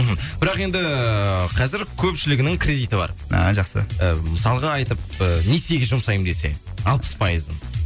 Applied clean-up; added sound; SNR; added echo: none; none; none; none.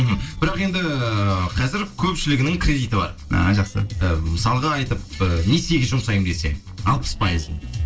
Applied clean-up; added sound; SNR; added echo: neural separator model SepFormer DNS4.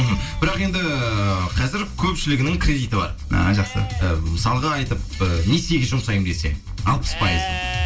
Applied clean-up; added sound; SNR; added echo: none; Livestock, farm animals, working animals; 15 dB; reverberation time 0.2 s.